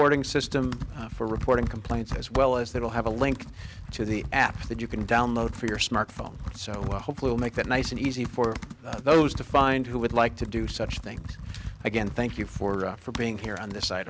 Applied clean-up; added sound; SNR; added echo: none; Computer keyboard; 9 dB; none.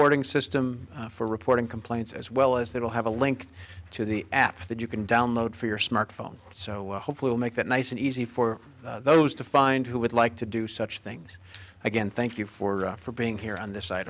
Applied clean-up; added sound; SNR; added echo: none; none; none; none.